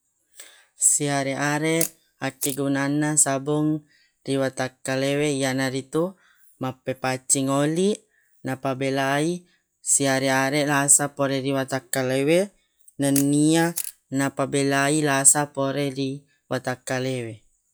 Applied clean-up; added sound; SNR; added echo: classical method log-MMSE.